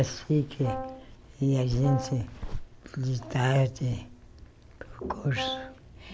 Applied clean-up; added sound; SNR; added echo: none; Brass instrument; 9 dB; none.